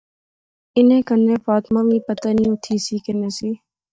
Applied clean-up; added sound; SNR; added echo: neural mask model DeepFilterNet 3.